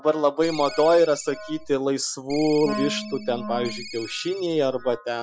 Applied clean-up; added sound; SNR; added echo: classical method Wiener filter.